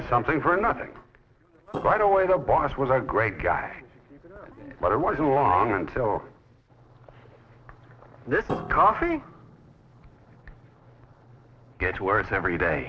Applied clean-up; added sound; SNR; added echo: neural separator model SepFormer DNS4.